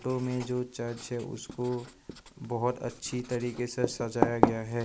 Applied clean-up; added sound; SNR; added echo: none; Writing; 2 dB; none.